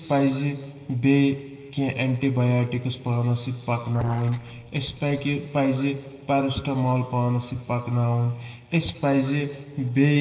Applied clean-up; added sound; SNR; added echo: neural separator model SepFormer DNS4.